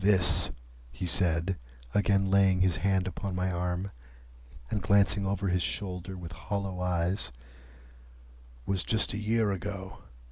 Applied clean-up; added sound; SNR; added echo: none; none; none; none.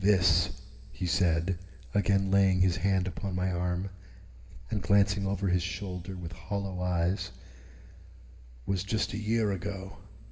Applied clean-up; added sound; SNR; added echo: none; none; none; reverberation time 2.1 s.